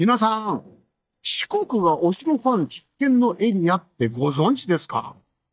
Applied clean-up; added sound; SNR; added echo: neural mask model DeepFilterNet 3.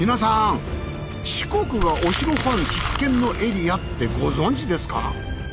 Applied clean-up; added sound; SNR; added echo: none; Crumpling, crinkling; 7 dB; none.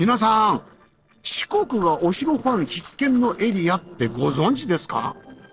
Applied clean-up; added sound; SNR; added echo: neural separator model SepFormer DNS4.